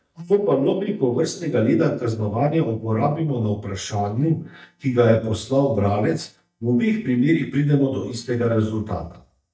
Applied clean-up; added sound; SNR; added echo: neural mask model DeepFilterNet 3.